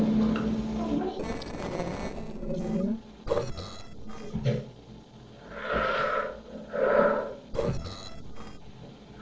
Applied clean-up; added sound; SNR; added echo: neural separator model SepFormer DNS4.